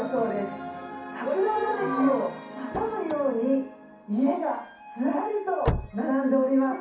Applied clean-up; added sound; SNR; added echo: none; Slam / Car; 9 dB; reverberation time 0.6 s.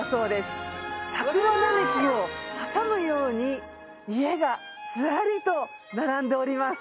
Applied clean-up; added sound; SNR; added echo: none; none; none; none.